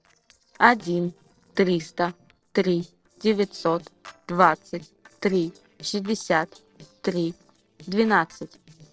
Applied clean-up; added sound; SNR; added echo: neural separator model SepFormer DNS4.